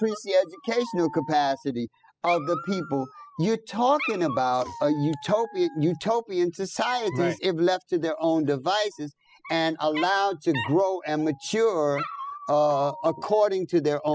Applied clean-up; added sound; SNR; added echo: classical method spectral subtraction.